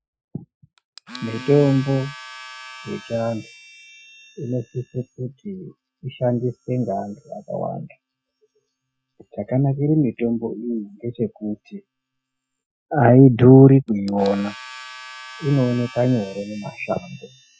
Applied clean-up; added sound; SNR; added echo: classical method Wiener filter.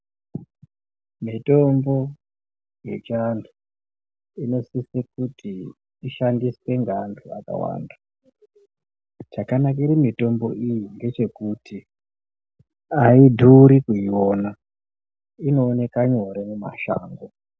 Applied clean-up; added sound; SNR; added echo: none; none; none; none.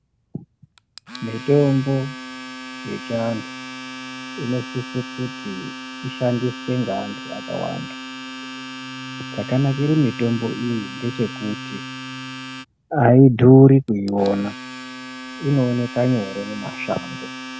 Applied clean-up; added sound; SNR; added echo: none; Domestic sounds, home sounds; 13 dB; none.